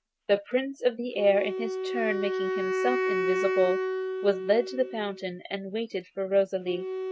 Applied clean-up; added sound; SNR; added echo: none; Wind instrument, woodwind instrument; 3 dB; none.